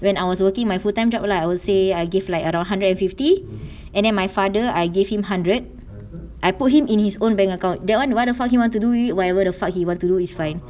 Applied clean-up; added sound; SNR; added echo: none; none; none; none.